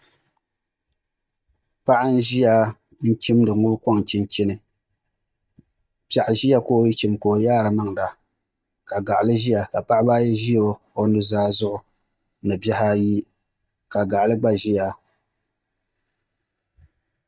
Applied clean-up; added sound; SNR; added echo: neural mask model DeepFilterNet 3.